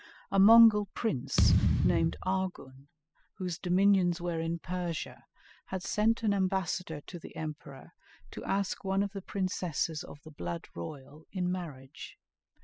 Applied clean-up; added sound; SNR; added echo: classical method spectral subtraction.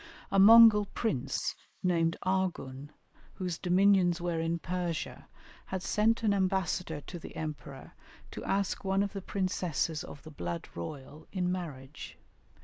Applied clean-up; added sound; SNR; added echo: neural mask model Resemble Enhance denoiser.